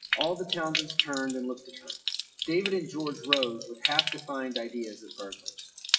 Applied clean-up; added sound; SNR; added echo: classical method WPE with log-MMSE.